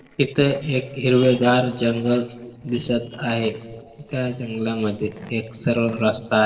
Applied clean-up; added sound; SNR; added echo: neural separator model SepFormer DNS4.